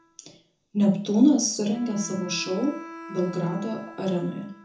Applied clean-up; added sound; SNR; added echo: none; Bowed string instrument; 18 dB; reverberation time 0.6 s.